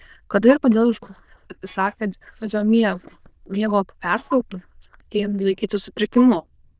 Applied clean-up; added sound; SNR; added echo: neural diffusion model UNIVERSE++.